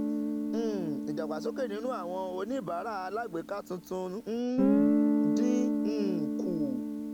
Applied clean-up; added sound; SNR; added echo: none; Guitar; -4 dB; none.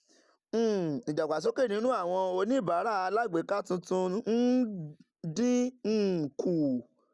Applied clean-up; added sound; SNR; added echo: none; none; none; none.